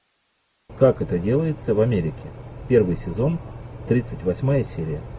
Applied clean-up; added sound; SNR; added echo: none; none; none; none.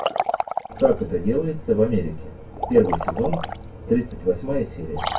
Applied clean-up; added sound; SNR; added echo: none; Liquid; 7 dB; reverberation time 0.2 s.